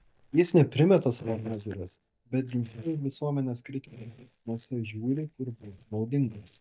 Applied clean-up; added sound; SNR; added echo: neural mask model DeepFilterNet 3.